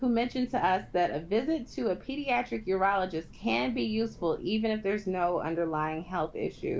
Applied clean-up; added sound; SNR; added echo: none; Train; 19 dB; none.